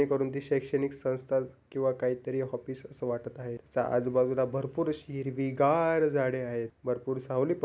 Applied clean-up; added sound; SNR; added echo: none; none; none; none.